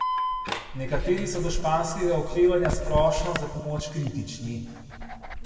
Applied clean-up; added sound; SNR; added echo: none; Alarm; 4 dB; reverberation time 2.1 s.